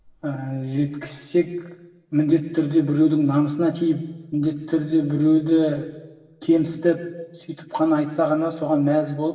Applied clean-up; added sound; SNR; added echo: none; none; none; reverberation time 1.2 s.